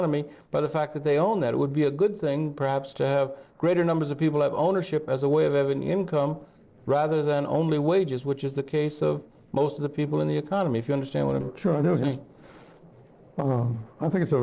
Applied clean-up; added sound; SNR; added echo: neural separator model SepFormer DNS4.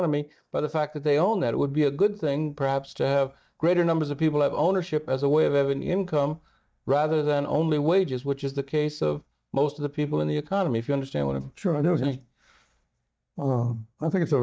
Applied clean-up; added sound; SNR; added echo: neural mask model DeepFilterNet 3.